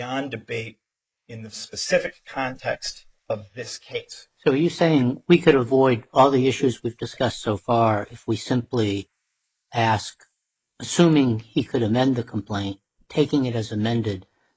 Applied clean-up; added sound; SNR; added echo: neural mask model Resemble Enhance denoiser.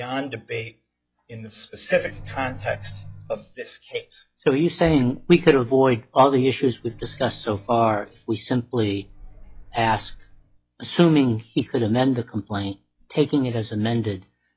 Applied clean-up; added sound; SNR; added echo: classical method log-MMSE.